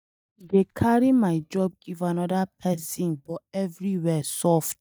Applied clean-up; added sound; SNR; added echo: neural mask model DeepFilterNet 3.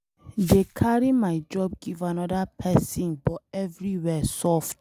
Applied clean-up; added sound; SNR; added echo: none; Glass; 18 dB; none.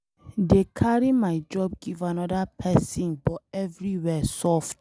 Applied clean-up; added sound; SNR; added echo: none; none; none; none.